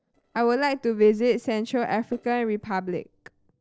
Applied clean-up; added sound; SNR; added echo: neural separator model SepFormer DNS4.